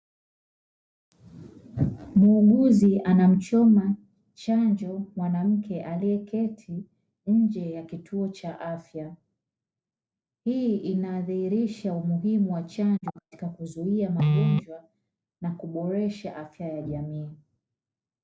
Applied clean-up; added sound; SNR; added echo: none; none; none; none.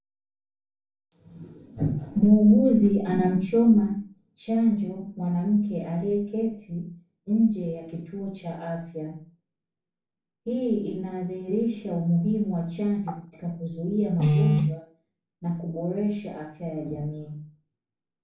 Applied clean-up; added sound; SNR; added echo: none; none; none; reverberation time 0.4 s.